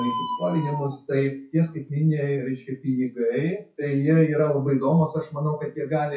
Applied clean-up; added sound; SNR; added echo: classical method WPE with log-MMSE.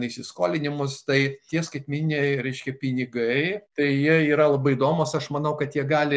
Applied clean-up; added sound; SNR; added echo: none; none; none; none.